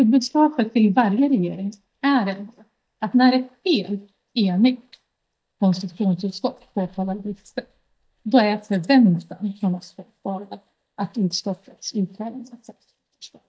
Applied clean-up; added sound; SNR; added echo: neural mask model DeepFilterNet 3.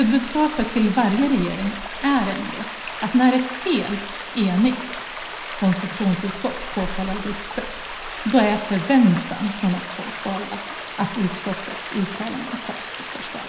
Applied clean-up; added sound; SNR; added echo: none; Stream; 8 dB; reverberation time 0.9 s.